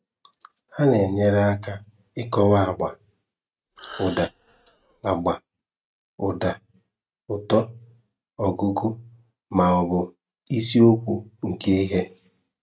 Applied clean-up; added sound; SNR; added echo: neural mask model RNNoise.